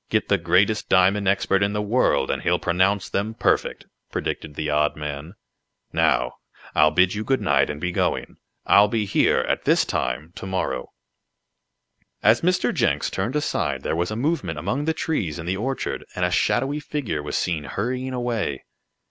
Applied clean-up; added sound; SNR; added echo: none; none; none; none.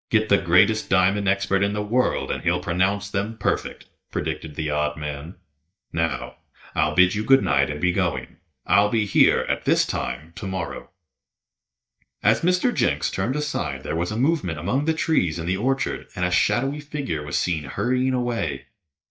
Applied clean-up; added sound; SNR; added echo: neural mask model DeepFilterNet 3.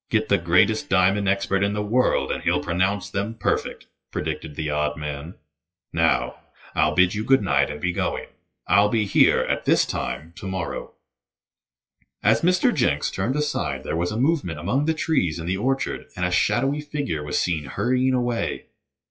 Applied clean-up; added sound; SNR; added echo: classical method WPE with log-MMSE.